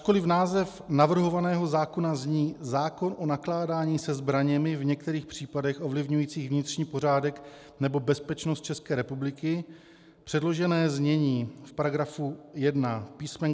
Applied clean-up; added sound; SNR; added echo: none; none; none; none.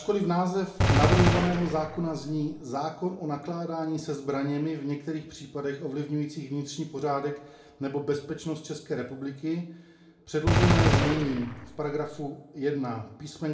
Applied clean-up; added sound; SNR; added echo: none; Gunshot, gunfire; -5 dB; reverberation time 0.4 s.